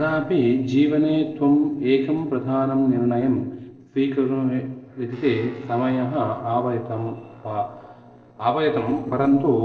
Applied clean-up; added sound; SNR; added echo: neural separator model SepFormer DNS4.